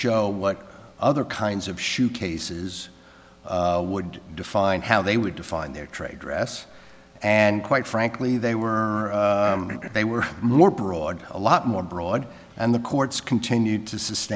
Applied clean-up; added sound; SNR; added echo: none; Cough; 17 dB; none.